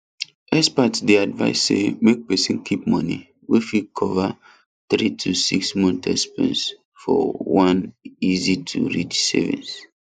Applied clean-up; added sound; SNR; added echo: neural mask model Resemble Enhance denoiser.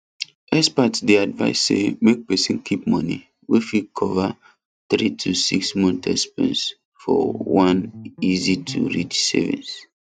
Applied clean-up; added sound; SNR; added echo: neural mask model RNNoise.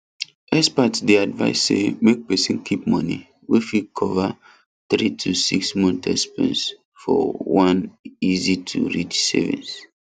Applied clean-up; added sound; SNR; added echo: none; none; none; none.